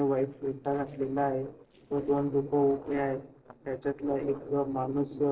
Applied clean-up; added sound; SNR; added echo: neural separator model SepFormer DNS4.